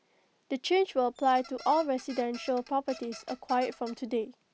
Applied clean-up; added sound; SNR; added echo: none; Squeak; 19 dB; none.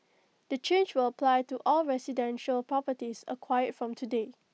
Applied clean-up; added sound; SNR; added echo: none; none; none; none.